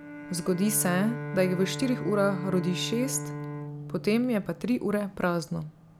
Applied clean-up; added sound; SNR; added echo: none; Bowed string instrument; 9 dB; none.